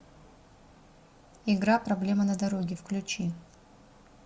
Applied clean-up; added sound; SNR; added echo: none; none; none; none.